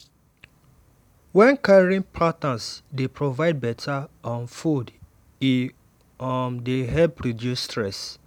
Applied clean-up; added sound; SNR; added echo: none; none; none; none.